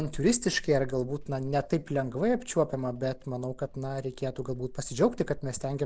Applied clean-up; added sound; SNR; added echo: none; Squeak / Walk, footsteps; 13 dB; none.